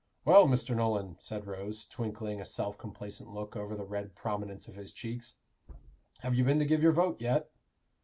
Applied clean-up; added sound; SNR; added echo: none; none; none; none.